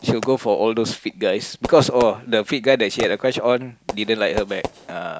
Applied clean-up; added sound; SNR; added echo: none; Fireworks; 15 dB; none.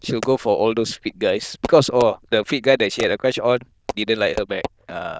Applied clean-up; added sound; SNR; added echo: neural diffusion model UNIVERSE++.